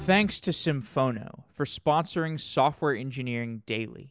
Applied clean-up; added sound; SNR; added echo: none; none; none; none.